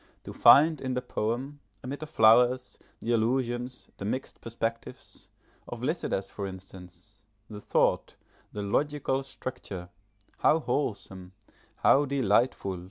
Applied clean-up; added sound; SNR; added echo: none; none; none; none.